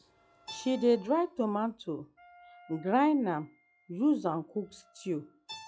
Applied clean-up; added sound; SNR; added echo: classical method log-MMSE.